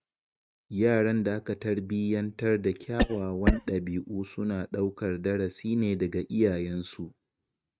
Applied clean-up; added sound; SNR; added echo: neural mask model RNNoise.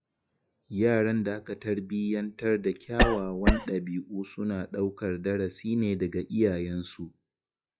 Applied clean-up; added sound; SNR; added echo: classical method log-MMSE.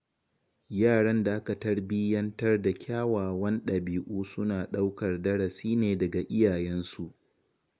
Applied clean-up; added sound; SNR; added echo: none; none; none; none.